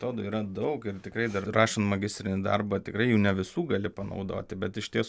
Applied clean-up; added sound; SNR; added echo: none; none; none; none.